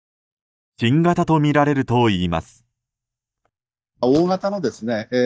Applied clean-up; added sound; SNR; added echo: neural mask model DeepFilterNet 3.